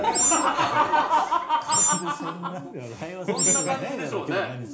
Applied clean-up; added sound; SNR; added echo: none; Animal; 2 dB; reverberation time 0.4 s.